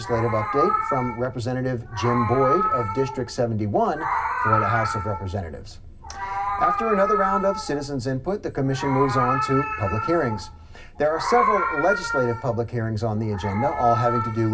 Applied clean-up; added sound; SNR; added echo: none; Meow; 3 dB; reverberation time 0.4 s.